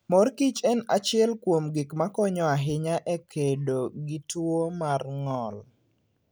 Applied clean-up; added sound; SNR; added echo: none; none; none; none.